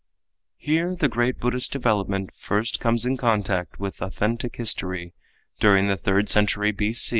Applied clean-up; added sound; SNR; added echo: none; none; none; none.